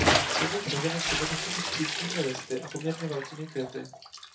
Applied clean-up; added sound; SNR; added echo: none; Bathtub (filling or washing) / Splash, splatter; -3 dB; reverberation time 0.3 s.